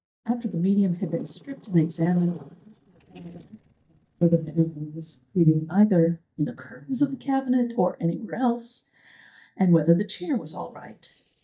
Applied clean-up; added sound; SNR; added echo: neural mask model DeepFilterNet 3.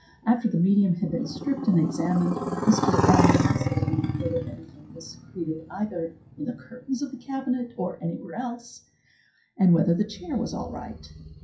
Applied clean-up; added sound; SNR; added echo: classical method WPE with log-MMSE.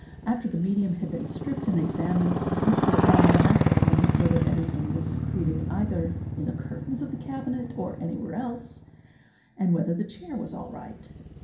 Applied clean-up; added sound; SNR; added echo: none; Motorcycle; -2 dB; reverberation time 0.5 s.